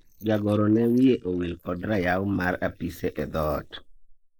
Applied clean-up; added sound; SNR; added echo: neural mask model Resemble Enhance denoiser.